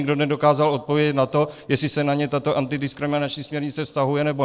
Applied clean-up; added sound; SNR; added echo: neural separator model SepFormer DNS4.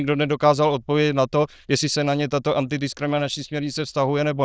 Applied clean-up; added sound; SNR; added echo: neural diffusion model UNIVERSE++.